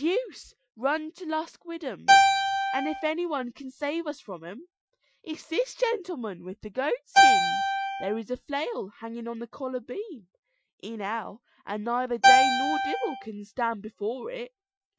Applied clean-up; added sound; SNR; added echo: classical method Wiener filter.